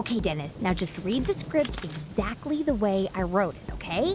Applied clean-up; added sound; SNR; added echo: none; Thunder; 14 dB; none.